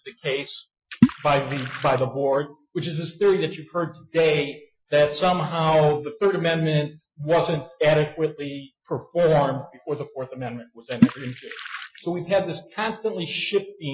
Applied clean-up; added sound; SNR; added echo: classical method Wiener filter.